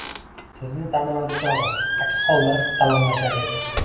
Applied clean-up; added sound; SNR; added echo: none; Squeak; 2 dB; reverberation time 1.3 s.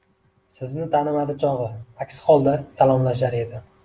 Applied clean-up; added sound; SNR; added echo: none; none; none; none.